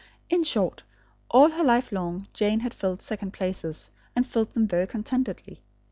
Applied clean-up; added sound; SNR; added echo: none; none; none; none.